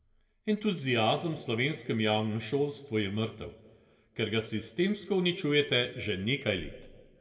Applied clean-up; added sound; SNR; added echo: none; none; none; reverberation time 1.0 s.